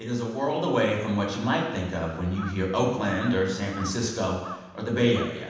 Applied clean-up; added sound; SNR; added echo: none; Crow; 18 dB; reverberation time 1.1 s.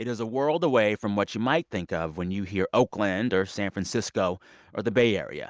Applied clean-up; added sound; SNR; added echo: none; none; none; none.